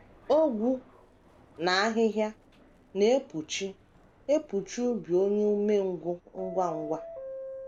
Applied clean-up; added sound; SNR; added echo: none; Subway, metro, underground; 17 dB; none.